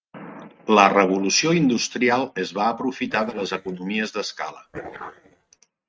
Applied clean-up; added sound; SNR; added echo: neural mask model RNNoise.